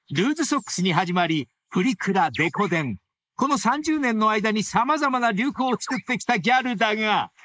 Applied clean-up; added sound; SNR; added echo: neural mask model Resemble Enhance denoiser.